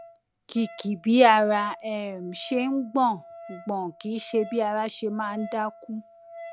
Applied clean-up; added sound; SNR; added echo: none; Wind instrument, woodwind instrument; 19 dB; none.